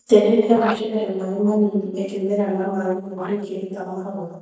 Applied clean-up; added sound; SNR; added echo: neural mask model DeepFilterNet 3.